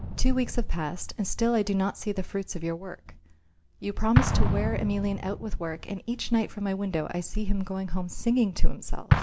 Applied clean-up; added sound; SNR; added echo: none; Explosion; 7 dB; none.